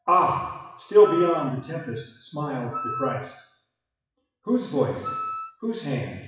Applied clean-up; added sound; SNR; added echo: classical method WPE with log-MMSE.